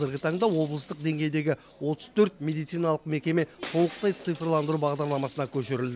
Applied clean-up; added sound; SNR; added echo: none; Shatter; 19 dB; none.